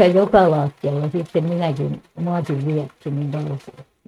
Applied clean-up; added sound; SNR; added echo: neural mask model RNNoise.